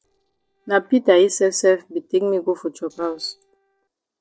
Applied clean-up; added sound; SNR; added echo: neural separator model SepFormer DNS4.